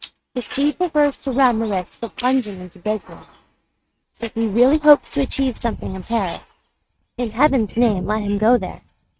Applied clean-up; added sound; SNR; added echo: neural mask model RNNoise.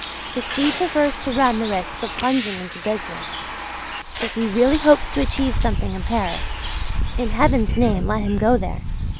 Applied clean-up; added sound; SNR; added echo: none; Bus; 3 dB; none.